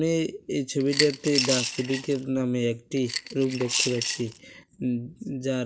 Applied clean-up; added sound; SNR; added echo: neural mask model RNNoise.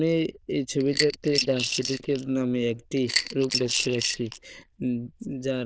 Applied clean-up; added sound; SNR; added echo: neural diffusion model UNIVERSE++.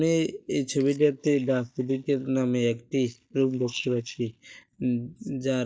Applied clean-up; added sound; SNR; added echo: neural mask model DeepFilterNet 3.